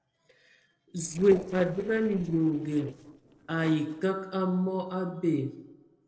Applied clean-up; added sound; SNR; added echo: neural separator model SepFormer DNS4.